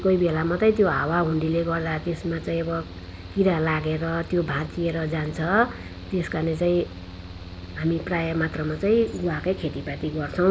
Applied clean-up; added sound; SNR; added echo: none; Mechanical fan; 13 dB; none.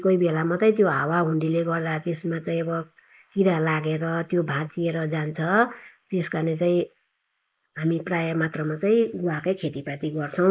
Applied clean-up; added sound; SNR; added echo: neural mask model Resemble Enhance denoiser.